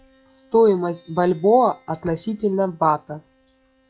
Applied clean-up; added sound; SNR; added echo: classical method log-MMSE.